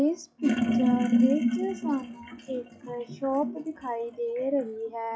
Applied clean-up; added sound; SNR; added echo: classical method log-MMSE.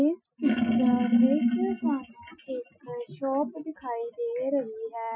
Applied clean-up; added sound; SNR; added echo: classical method Wiener filter.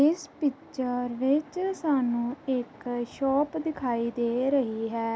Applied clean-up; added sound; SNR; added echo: none; none; none; none.